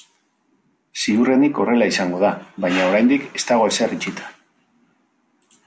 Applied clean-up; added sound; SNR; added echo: none; none; none; none.